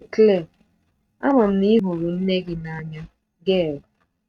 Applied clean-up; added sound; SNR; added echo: neural mask model RNNoise.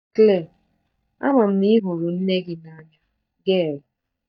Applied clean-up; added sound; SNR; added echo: neural mask model DeepFilterNet 3.